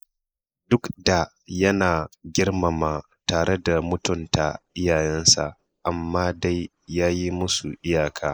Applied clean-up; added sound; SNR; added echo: neural mask model Resemble Enhance denoiser.